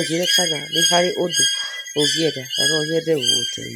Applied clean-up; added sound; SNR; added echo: none; Bird; -2 dB; none.